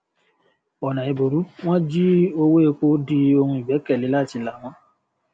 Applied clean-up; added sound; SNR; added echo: none; none; none; none.